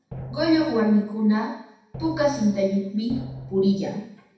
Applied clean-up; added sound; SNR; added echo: none; Drum; 14 dB; reverberation time 0.6 s.